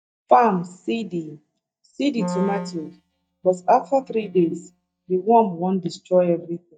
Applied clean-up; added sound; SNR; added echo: neural mask model DeepFilterNet 3.